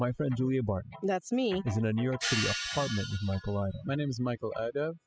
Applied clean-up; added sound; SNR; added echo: classical method spectral subtraction.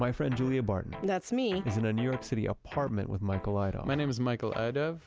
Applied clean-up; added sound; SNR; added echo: none; none; none; none.